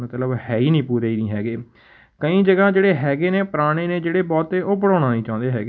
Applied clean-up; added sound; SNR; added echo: none; none; none; none.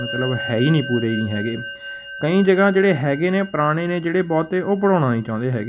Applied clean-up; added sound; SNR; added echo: none; Musical instrument; 14 dB; none.